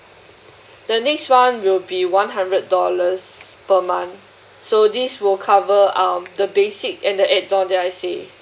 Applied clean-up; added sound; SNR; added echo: none; none; none; none.